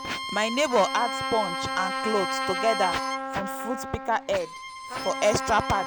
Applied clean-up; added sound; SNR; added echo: none; Bowed string instrument + Trumpet; 4 dB; none.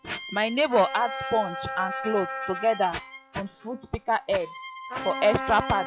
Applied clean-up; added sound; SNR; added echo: classical method log-MMSE.